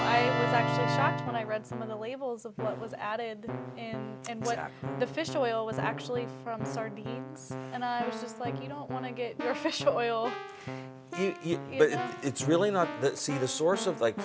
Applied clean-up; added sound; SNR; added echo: none; Keyboard (musical); 4 dB; none.